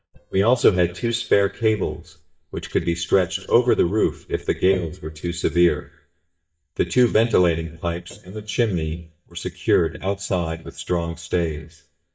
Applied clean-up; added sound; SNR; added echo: neural mask model DeepFilterNet 3.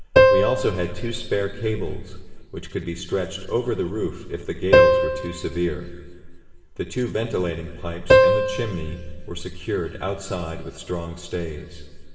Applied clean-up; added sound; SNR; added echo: none; Piano; -4 dB; reverberation time 1.9 s.